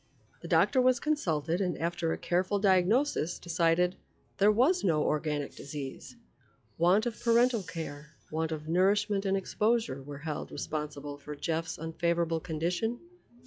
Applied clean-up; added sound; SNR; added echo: classical method log-MMSE.